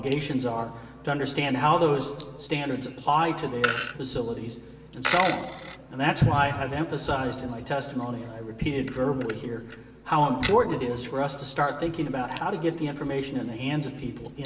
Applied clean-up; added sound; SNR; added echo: none; Coin (dropping); 12 dB; reverberation time 1.4 s.